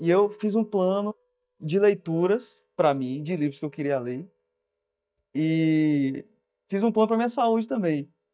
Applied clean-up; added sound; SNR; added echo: neural mask model DeepFilterNet 3.